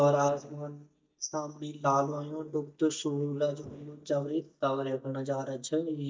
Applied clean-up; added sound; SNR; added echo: neural mask model DeepFilterNet 3.